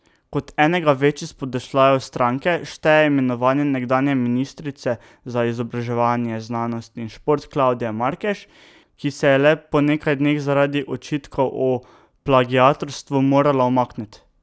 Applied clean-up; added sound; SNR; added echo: none; none; none; none.